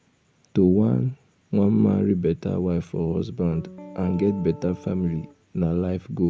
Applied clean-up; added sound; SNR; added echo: none; Guitar; 18 dB; none.